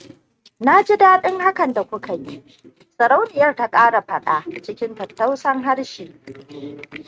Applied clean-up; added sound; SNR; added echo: neural mask model RNNoise.